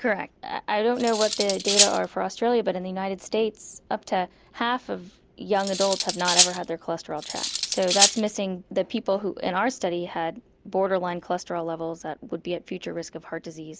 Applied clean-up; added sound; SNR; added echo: none; Cutlery, silverware; -2 dB; none.